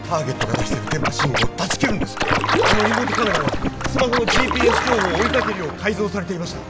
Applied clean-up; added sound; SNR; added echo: none; Stream + Scratching (performance technique); -2 dB; none.